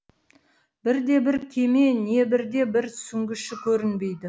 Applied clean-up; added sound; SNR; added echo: none; none; none; none.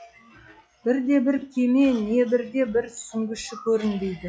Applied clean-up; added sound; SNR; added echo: classical method log-MMSE.